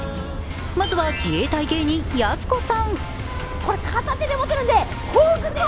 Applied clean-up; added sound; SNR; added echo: none; Vehicle horn, car horn, honking; 6 dB; none.